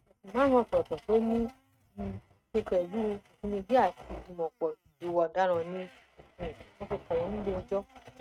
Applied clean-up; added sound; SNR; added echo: neural mask model RNNoise.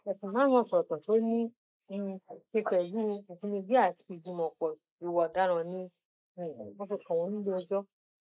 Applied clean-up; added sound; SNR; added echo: neural mask model Resemble Enhance denoiser.